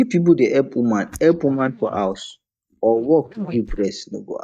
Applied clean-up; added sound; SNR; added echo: neural mask model DeepFilterNet 3.